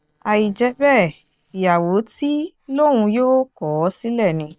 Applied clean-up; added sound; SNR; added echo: neural separator model SepFormer DNS4.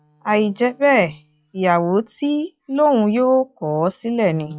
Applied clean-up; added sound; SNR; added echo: classical method log-MMSE.